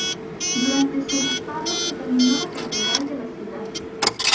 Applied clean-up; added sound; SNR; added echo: none; Coin (dropping) / Alarm; -1 dB; reverberation time 0.7 s.